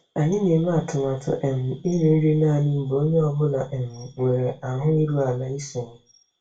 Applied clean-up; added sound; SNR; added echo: none; none; none; reverberation time 0.3 s.